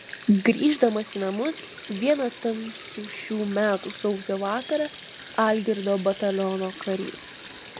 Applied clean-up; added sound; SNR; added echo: none; Sink (filling or washing); 11 dB; none.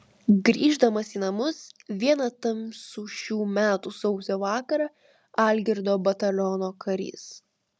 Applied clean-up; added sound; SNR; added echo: none; none; none; none.